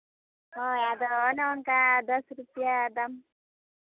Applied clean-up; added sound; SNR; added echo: none; none; none; none.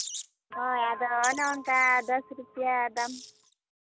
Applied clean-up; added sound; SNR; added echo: none; Percussion + Wild animals; 12 dB; none.